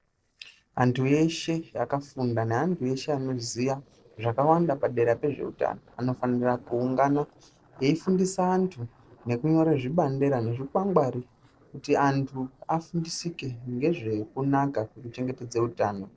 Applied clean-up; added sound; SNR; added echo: neural separator model SepFormer DNS4.